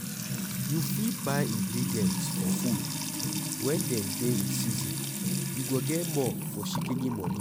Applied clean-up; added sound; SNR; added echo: none; Trickle, dribble / Water tap, faucet / Music; -3 dB; none.